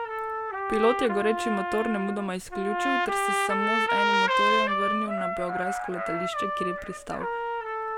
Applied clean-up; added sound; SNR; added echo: none; Trumpet; -3 dB; none.